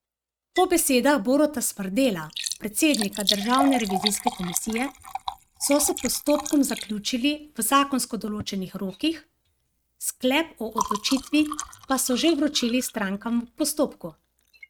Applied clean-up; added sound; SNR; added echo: neural mask model RNNoise.